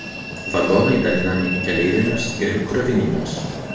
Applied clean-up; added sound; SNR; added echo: none; Train; 7 dB; reverberation time 0.8 s.